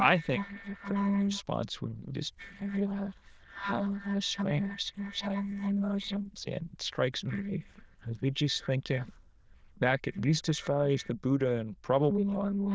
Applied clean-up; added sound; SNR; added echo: neural diffusion model UNIVERSE++.